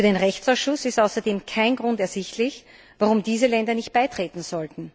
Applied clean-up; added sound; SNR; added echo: none; none; none; none.